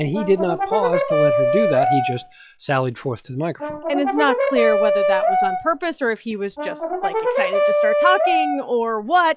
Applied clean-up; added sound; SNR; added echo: classical method log-MMSE.